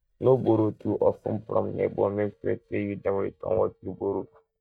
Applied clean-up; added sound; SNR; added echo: neural mask model DeepFilterNet 3.